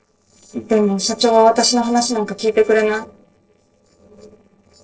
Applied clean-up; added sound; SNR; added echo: neural separator model SepFormer DNS4.